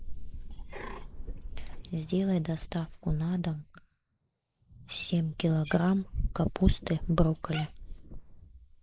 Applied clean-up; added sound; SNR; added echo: neural mask model Resemble Enhance denoiser.